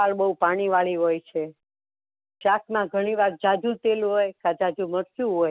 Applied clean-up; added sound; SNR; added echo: none; none; none; none.